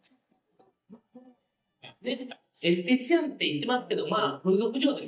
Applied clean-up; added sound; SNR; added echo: neural mask model DeepFilterNet 3.